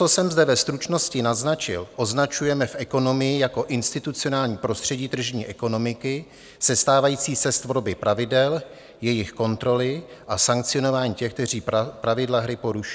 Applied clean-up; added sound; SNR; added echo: none; none; none; none.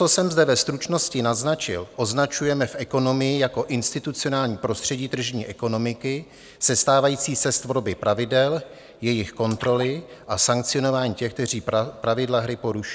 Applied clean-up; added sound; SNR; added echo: none; Splash, splatter; 20 dB; none.